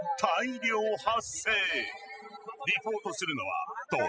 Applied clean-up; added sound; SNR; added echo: classical method spectral subtraction.